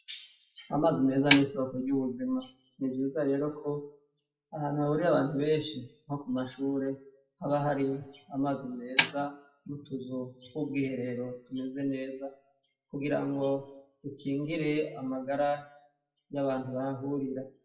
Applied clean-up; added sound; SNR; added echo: classical method WPE with log-MMSE.